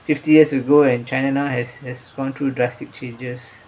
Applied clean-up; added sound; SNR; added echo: none; none; none; none.